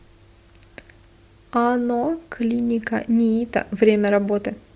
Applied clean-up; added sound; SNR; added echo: none; none; none; none.